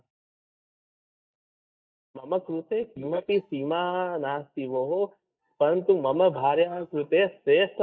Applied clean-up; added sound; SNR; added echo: neural mask model DeepFilterNet 3.